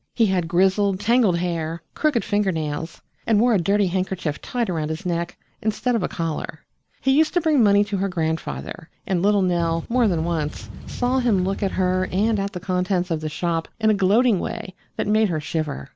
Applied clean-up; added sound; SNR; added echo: none; Boat, Water vehicle; 10 dB; none.